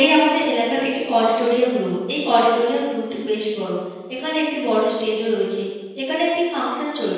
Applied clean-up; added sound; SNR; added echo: none; none; none; reverberation time 1.2 s.